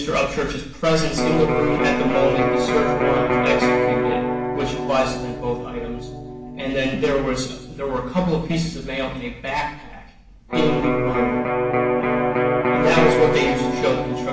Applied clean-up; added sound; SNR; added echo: none; Electric guitar; -1 dB; reverberation time 0.8 s.